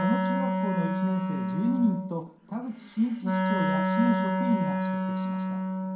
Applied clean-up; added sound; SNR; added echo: none; Wind instrument, woodwind instrument; -3 dB; reverberation time 0.5 s.